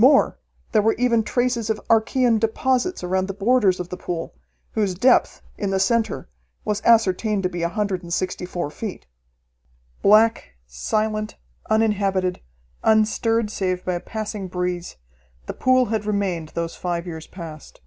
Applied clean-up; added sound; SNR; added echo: none; none; none; none.